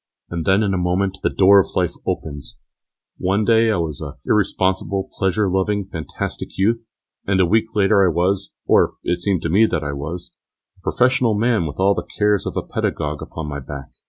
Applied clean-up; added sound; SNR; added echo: none; none; none; none.